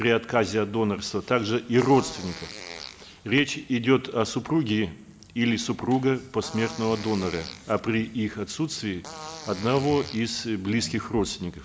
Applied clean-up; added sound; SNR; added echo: none; Fart; 17 dB; none.